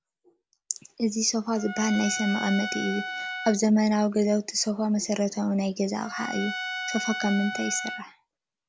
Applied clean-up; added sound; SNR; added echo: none; Trumpet; 9 dB; none.